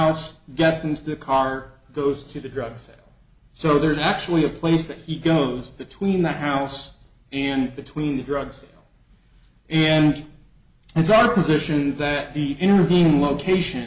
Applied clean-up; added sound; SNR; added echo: none; none; none; none.